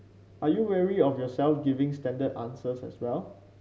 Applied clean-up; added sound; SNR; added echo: none; none; none; none.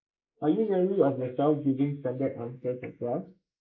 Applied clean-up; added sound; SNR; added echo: neural mask model Resemble Enhance denoiser.